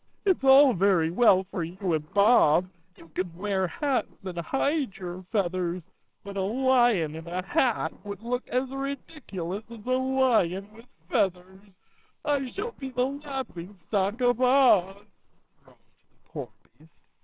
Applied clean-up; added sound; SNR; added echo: neural separator model SepFormer WHAMR!.